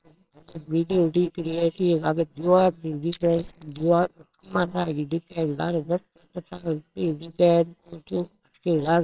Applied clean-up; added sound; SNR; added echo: neural separator model SepFormer WHAMR!.